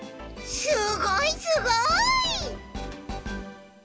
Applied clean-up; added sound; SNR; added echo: none; none; none; none.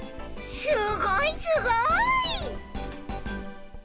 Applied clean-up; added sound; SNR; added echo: none; Writing; 14 dB; none.